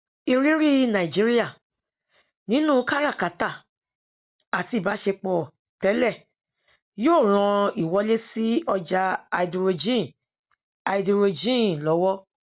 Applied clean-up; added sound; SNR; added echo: none; none; none; none.